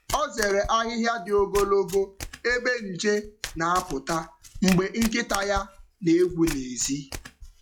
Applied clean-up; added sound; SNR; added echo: classical method log-MMSE.